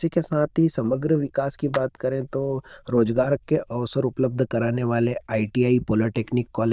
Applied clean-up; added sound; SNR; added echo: neural diffusion model UNIVERSE++.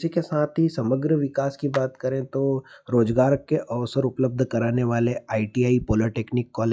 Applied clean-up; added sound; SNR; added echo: classical method log-MMSE.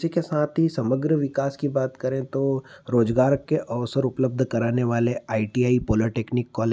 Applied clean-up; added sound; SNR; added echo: none; none; none; none.